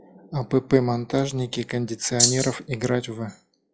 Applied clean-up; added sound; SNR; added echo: classical method log-MMSE.